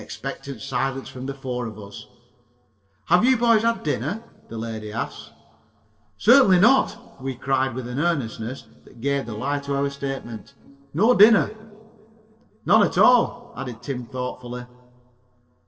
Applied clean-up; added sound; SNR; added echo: neural separator model SepFormer DNS4.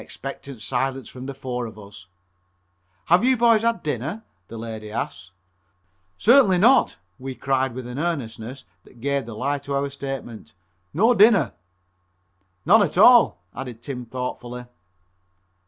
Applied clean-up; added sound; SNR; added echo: none; none; none; none.